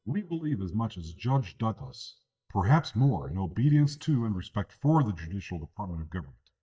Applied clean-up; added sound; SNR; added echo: neural mask model DeepFilterNet 3.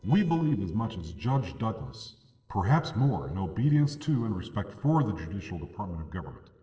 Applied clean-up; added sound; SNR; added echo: neural separator model SepFormer DNS4.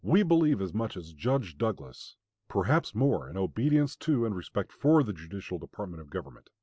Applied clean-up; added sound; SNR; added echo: none; none; none; none.